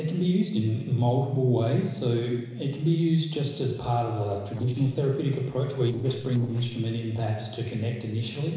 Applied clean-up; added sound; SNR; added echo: neural separator model SepFormer DNS4.